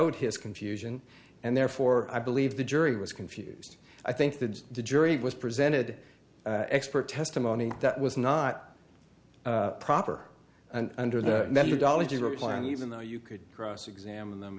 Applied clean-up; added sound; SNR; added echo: none; none; none; none.